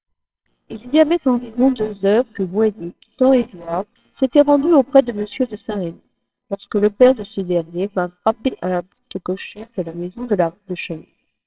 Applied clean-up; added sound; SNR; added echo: neural separator model SepFormer WHAMR!.